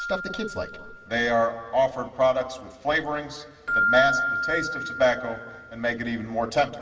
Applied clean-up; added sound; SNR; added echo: none; Keyboard (musical); 5 dB; reverberation time 2.5 s.